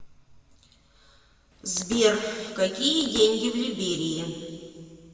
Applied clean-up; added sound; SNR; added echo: none; Fart; 15 dB; reverberation time 2.1 s.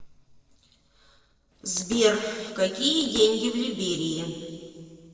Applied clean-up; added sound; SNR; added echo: neural separator model SepFormer DNS4.